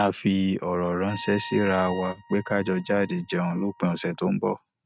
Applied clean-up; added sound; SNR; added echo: neural mask model RNNoise.